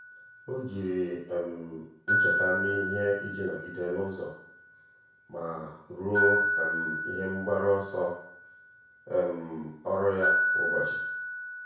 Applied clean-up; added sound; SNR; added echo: none; Glockenspiel; 0 dB; reverberation time 0.6 s.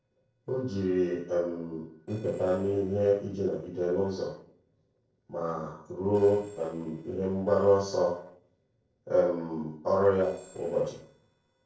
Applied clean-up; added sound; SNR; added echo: neural separator model SepFormer DNS4.